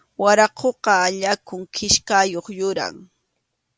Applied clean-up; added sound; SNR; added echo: none; none; none; none.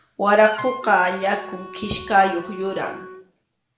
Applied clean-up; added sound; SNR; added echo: none; Wind instrument, woodwind instrument; 15 dB; reverberation time 0.6 s.